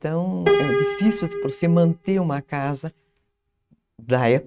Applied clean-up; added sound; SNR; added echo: neural mask model RNNoise.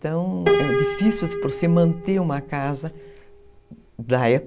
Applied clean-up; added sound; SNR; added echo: none; Piano; 4 dB; none.